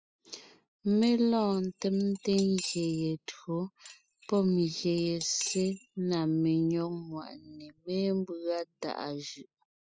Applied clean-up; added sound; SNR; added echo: classical method spectral subtraction.